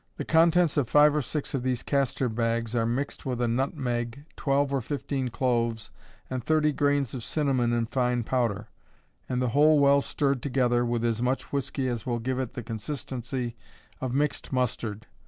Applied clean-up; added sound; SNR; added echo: none; none; none; none.